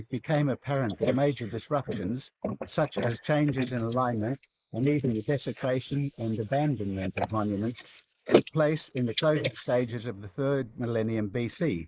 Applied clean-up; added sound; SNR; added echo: neural mask model Resemble Enhance denoiser.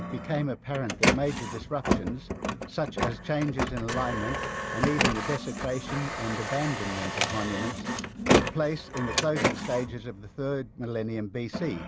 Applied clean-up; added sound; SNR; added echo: none; Printer; -1 dB; none.